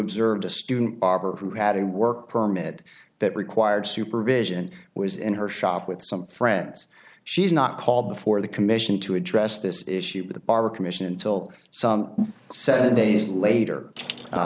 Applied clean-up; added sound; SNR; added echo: none; none; none; none.